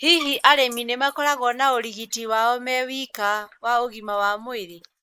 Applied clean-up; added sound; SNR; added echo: neural mask model Resemble Enhance denoiser.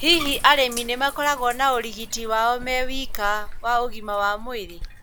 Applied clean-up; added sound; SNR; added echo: none; Bathtub (filling or washing); 9 dB; none.